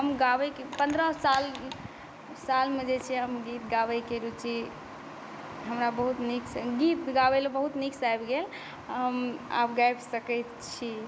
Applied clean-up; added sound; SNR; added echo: none; none; none; none.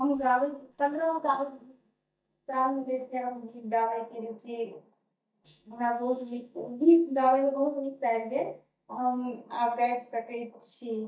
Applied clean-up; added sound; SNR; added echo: neural mask model DeepFilterNet 3.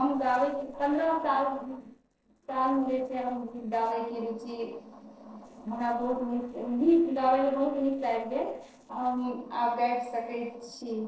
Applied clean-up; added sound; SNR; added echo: neural separator model SepFormer DNS4.